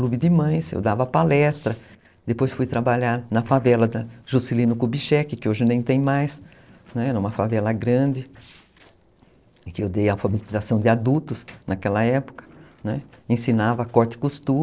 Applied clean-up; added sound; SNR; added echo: neural separator model SepFormer DNS4.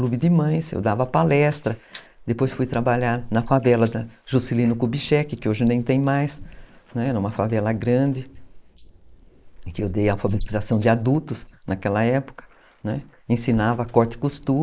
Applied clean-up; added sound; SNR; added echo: neural mask model Resemble Enhance denoiser.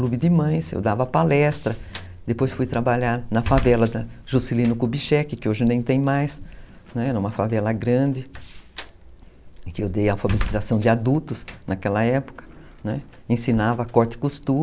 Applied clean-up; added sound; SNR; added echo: none; Rattle (instrument) + Slam; 13 dB; none.